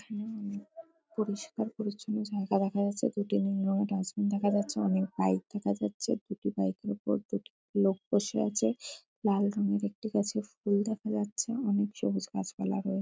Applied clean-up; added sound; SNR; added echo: none; none; none; none.